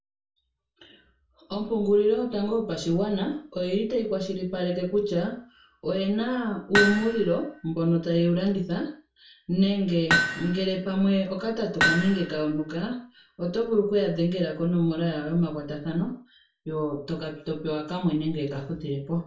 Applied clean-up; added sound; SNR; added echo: none; Hammer; 3 dB; reverberation time 0.3 s.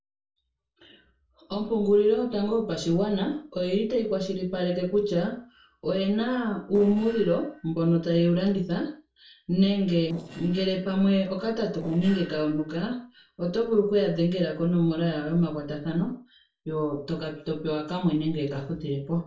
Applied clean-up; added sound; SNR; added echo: neural separator model SepFormer DNS4.